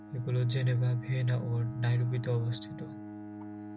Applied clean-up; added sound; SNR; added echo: none; Bowed string instrument; 13 dB; none.